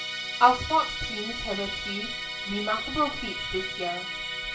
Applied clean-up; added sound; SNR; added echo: none; Musical instrument; 5 dB; reverberation time 0.3 s.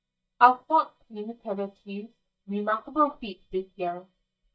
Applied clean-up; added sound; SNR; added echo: neural mask model DeepFilterNet 3.